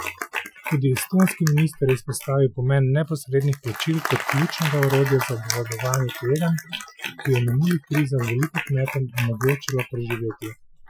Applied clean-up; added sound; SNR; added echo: classical method Wiener filter.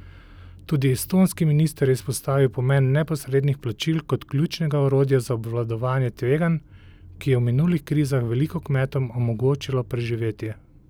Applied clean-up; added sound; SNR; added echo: none; none; none; none.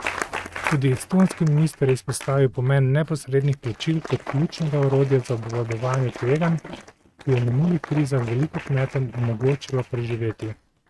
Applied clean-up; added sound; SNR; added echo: neural mask model RNNoise.